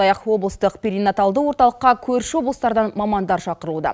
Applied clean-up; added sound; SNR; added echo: none; none; none; none.